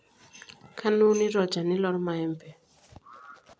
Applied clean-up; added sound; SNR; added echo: none; none; none; none.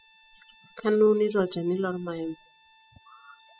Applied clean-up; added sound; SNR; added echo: classical method spectral subtraction.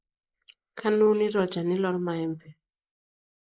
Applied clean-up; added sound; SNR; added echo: neural mask model Resemble Enhance denoiser.